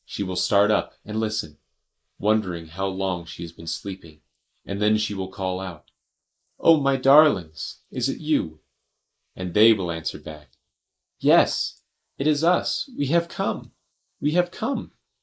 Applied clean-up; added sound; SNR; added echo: neural mask model Resemble Enhance denoiser.